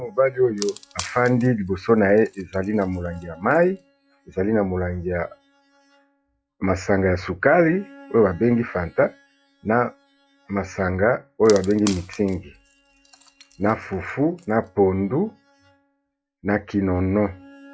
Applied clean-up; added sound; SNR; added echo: classical method log-MMSE.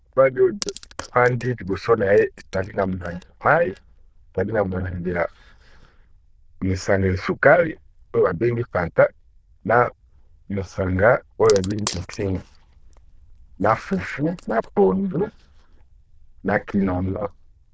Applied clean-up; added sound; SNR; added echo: neural diffusion model UNIVERSE++.